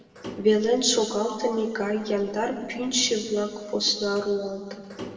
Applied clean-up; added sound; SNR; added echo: none; Sliding door; 18 dB; reverberation time 2.1 s.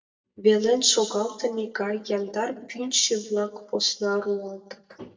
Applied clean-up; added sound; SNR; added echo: neural mask model DeepFilterNet 3.